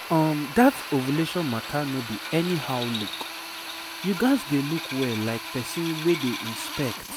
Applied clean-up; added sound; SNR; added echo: none; Drill; 9 dB; none.